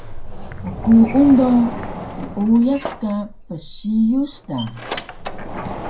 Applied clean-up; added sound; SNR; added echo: none; Sliding door; 11 dB; reverberation time 0.2 s.